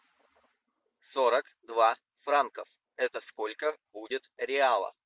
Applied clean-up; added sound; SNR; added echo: none; none; none; none.